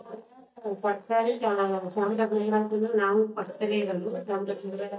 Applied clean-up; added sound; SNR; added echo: neural mask model DeepFilterNet 3.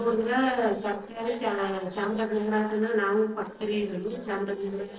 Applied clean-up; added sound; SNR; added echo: neural separator model SepFormer DNS4.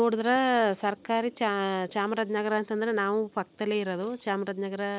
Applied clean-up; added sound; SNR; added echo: none; none; none; none.